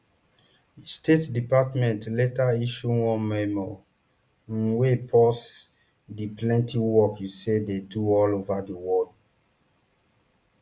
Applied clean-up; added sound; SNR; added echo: none; none; none; none.